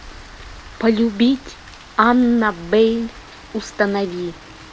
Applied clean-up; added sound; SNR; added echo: none; Rain; 19 dB; none.